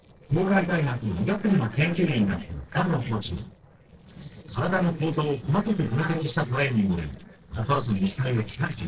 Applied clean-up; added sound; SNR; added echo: neural separator model SepFormer DNS4.